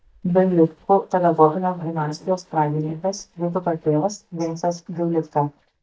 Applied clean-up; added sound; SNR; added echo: neural mask model DeepFilterNet 3.